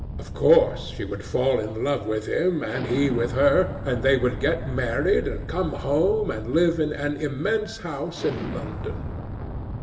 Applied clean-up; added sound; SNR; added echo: none; Explosion; 9 dB; reverberation time 1.9 s.